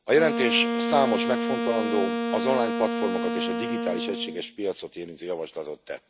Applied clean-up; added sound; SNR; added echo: none; Wind instrument, woodwind instrument; 2 dB; none.